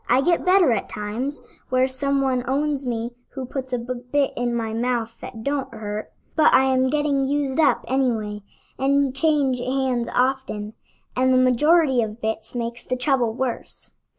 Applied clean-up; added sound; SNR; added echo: none; none; none; none.